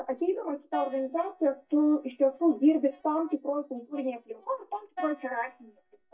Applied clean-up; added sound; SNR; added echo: neural mask model DeepFilterNet 3.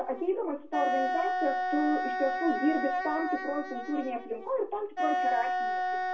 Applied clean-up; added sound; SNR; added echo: none; Wind instrument, woodwind instrument; 0 dB; reverberation time 0.4 s.